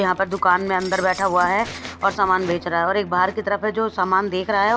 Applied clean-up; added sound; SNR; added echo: none; Fixed-wing aircraft, airplane + Shatter; 19 dB; none.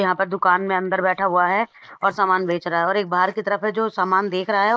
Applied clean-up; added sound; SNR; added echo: neural mask model Resemble Enhance denoiser.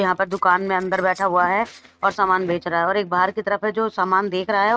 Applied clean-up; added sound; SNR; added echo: neural mask model RNNoise.